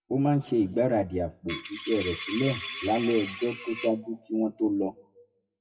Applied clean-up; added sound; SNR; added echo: classical method WPE with log-MMSE.